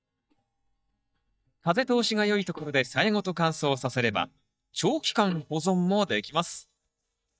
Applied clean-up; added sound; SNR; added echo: neural mask model DeepFilterNet 3.